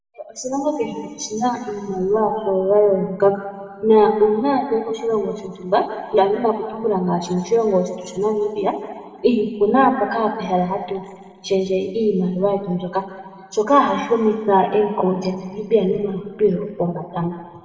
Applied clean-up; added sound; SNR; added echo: none; none; none; reverberation time 1.8 s.